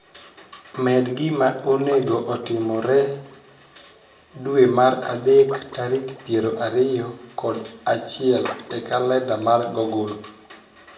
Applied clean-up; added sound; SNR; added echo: none; Liquid; 20 dB; reverberation time 0.6 s.